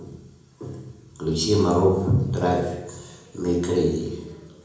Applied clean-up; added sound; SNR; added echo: none; none; none; reverberation time 0.8 s.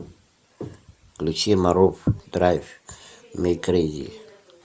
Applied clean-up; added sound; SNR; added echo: none; none; none; none.